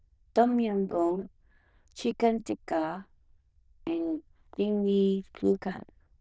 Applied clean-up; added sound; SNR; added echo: neural diffusion model UNIVERSE++.